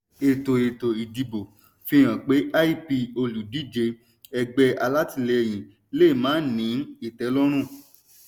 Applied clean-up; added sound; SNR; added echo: none; none; none; none.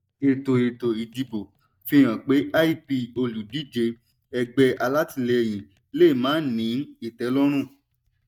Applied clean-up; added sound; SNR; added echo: neural mask model DeepFilterNet 3.